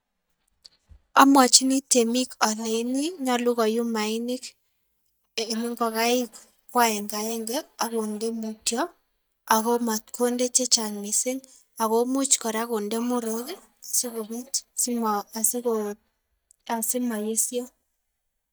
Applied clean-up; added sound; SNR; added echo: neural mask model DeepFilterNet 3.